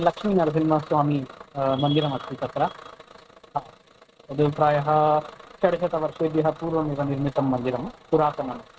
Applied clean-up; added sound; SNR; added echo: neural mask model RNNoise.